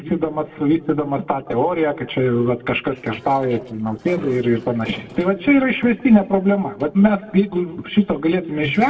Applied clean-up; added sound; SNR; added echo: neural separator model SepFormer DNS4.